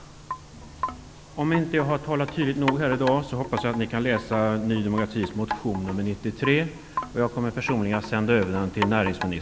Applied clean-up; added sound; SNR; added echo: none; Wind chime; 10 dB; none.